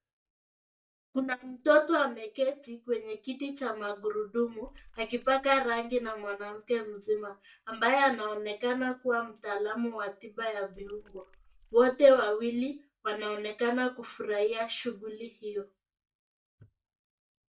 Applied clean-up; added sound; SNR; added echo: neural mask model DeepFilterNet 3.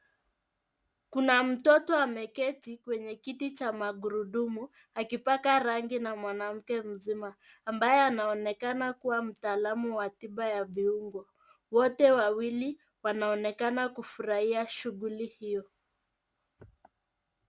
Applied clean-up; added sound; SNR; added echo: none; none; none; none.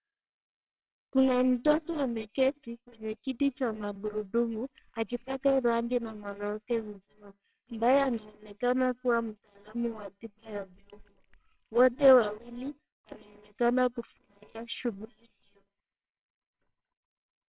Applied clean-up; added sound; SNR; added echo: neural separator model SepFormer WHAMR!.